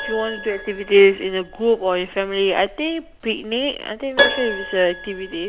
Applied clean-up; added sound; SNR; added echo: none; Keyboard (musical); 8 dB; none.